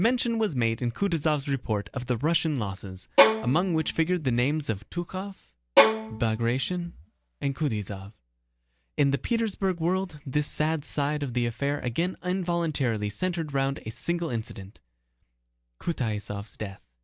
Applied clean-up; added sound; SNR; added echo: none; Bowed string instrument; -2 dB; none.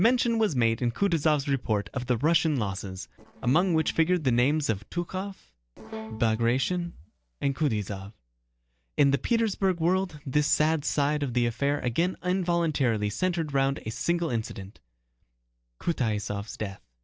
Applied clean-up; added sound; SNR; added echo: neural separator model SepFormer DNS4.